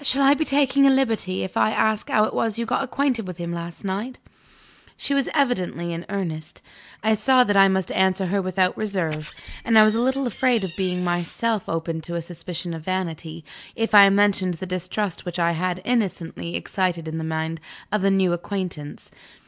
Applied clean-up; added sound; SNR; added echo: none; Door; 19 dB; none.